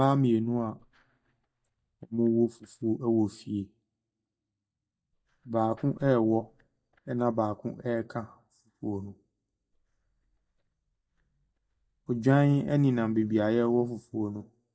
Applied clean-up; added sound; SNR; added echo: neural mask model DeepFilterNet 3.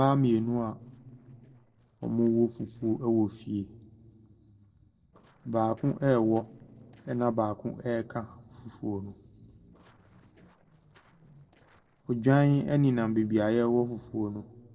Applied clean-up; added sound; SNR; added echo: neural separator model SepFormer DNS4.